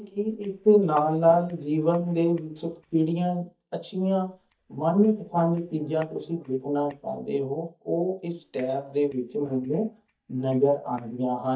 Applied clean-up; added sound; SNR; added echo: neural mask model DeepFilterNet 3.